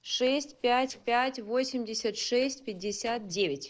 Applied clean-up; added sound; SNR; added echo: neural separator model SepFormer DNS4.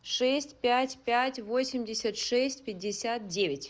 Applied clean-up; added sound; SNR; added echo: none; none; none; none.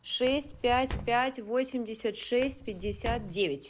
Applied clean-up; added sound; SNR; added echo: none; Walk, footsteps; 11 dB; none.